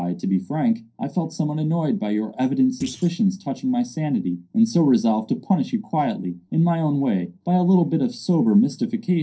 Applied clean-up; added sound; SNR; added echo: neural separator model SepFormer DNS4.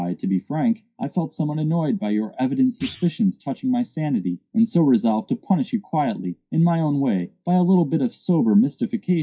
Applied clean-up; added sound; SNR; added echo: classical method WPE with log-MMSE.